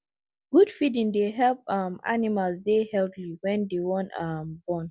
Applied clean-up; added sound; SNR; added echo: none; none; none; none.